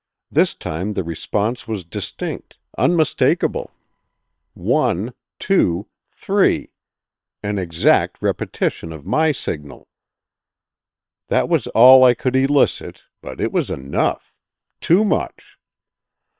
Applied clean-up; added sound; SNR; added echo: neural separator model SepFormer WHAM!.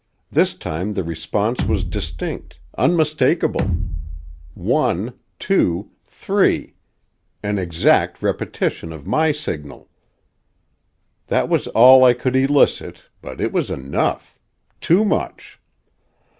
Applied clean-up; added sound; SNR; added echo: none; Bass drum; 4 dB; none.